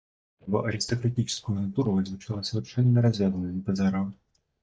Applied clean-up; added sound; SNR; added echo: neural mask model DeepFilterNet 3.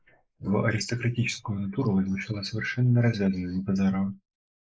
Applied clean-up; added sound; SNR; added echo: neural mask model Resemble Enhance denoiser.